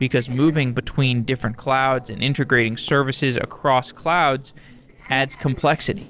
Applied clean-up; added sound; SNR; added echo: neural separator model SepFormer DNS4.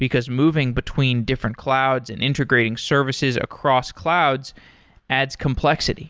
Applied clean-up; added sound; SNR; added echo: none; none; none; none.